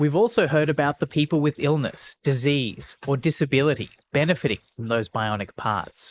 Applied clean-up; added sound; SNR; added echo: neural mask model Resemble Enhance denoiser.